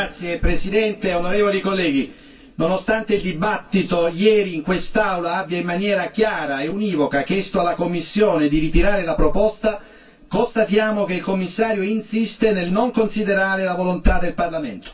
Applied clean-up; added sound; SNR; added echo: none; none; none; reverberation time 0.1 s.